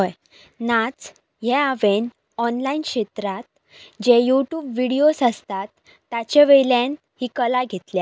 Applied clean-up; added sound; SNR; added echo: none; none; none; none.